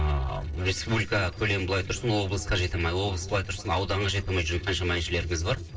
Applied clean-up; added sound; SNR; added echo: neural separator model SepFormer DNS4.